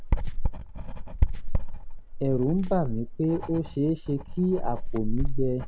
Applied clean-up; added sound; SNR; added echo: none; Writing; -2 dB; none.